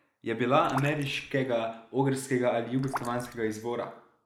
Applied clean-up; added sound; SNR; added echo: neural mask model Resemble Enhance denoiser.